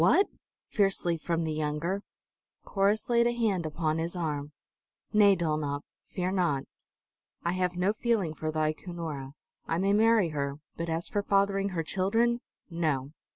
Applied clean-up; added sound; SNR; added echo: none; none; none; none.